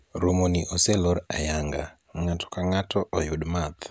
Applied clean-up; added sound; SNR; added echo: none; none; none; none.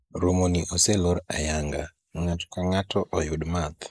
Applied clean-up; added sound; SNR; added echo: neural mask model Resemble Enhance denoiser.